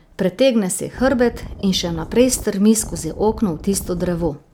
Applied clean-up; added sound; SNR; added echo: none; Wind; 14 dB; none.